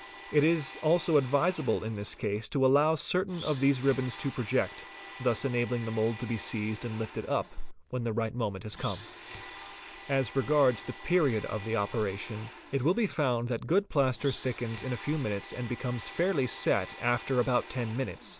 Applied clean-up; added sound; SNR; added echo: none; Domestic sounds, home sounds; 17 dB; none.